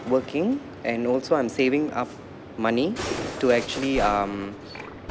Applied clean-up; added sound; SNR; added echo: none; Musical instrument; 14 dB; none.